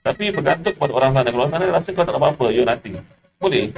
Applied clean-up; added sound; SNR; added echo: neural mask model RNNoise.